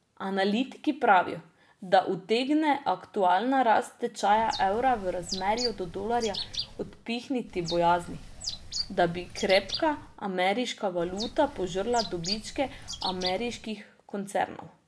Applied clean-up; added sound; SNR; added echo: none; Bird; 10 dB; none.